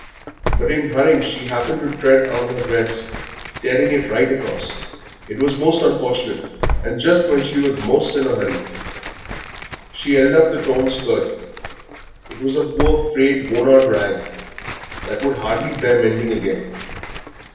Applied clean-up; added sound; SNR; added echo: none; Tearing; 9 dB; reverberation time 0.9 s.